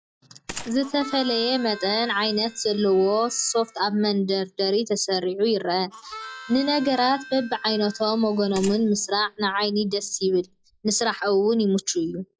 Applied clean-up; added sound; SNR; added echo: classical method log-MMSE.